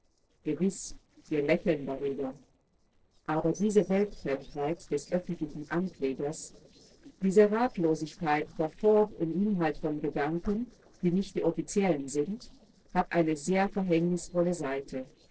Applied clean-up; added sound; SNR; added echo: neural separator model SepFormer DNS4.